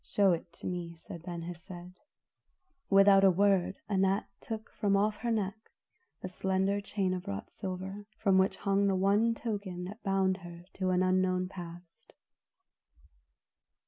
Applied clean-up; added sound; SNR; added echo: none; none; none; none.